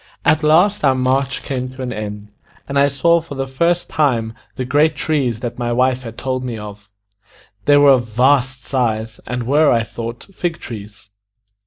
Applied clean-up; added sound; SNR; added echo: neural mask model DeepFilterNet 3.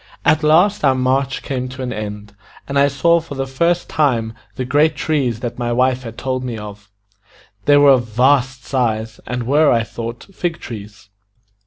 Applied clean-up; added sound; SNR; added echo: none; none; none; none.